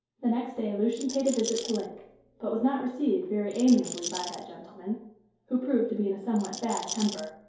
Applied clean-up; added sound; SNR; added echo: none; Rattle; 10 dB; reverberation time 2.4 s.